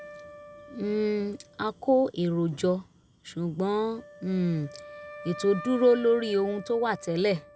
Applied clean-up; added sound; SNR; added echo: none; Wind instrument, woodwind instrument; 18 dB; none.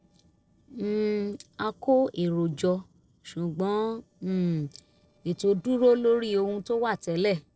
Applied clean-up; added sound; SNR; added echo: neural separator model SepFormer DNS4.